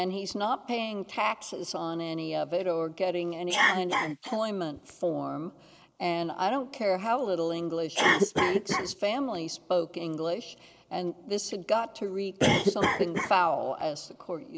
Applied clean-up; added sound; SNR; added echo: neural mask model Resemble Enhance denoiser.